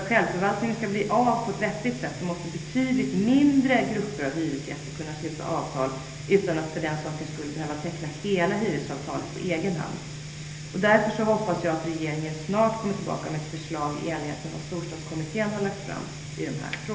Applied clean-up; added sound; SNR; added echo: none; none; none; reverberation time 1.4 s.